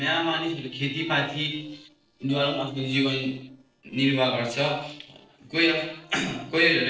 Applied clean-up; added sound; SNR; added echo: neural separator model SepFormer DNS4.